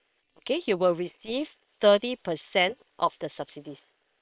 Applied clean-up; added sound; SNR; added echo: neural separator model SepFormer WHAM!.